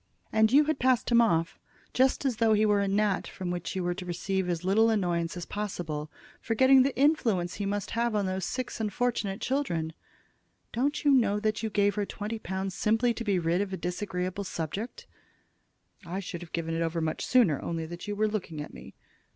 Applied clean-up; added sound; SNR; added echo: none; none; none; none.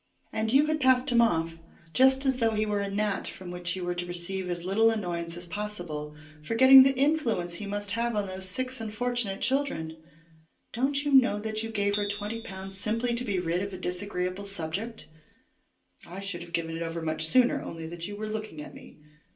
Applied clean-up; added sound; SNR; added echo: none; Bicycle bell; 16 dB; reverberation time 0.3 s.